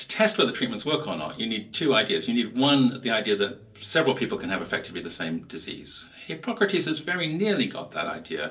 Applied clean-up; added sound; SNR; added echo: none; none; none; reverberation time 0.3 s.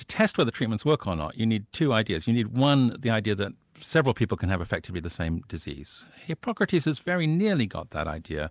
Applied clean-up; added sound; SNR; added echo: none; none; none; none.